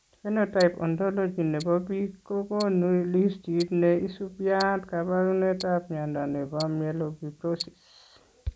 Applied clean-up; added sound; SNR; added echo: none; Tick-tock; 18 dB; none.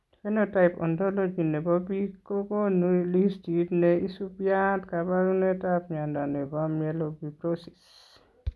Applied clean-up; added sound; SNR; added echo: none; none; none; none.